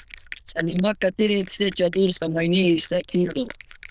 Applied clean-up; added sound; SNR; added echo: neural diffusion model UNIVERSE++.